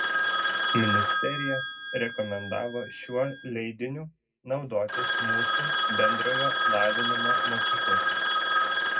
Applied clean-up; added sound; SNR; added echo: none; Telephone; -5 dB; reverberation time 0.3 s.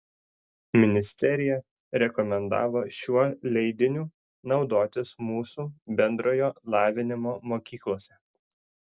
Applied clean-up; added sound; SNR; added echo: none; none; none; none.